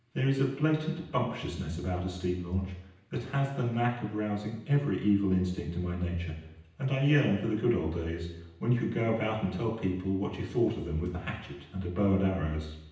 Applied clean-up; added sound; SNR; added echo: none; none; none; reverberation time 0.9 s.